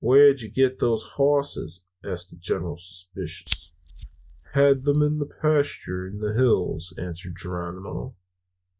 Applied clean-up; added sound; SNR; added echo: neural mask model DeepFilterNet 3.